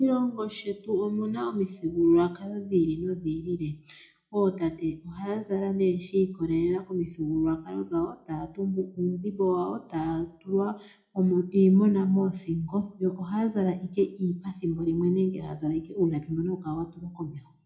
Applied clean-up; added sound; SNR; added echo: none; none; none; reverberation time 0.3 s.